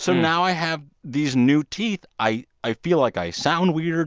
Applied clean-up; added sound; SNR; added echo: none; none; none; none.